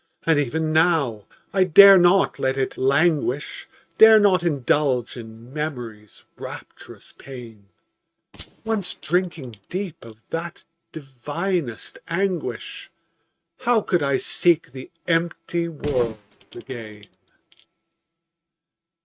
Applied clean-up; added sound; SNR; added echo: neural mask model RNNoise.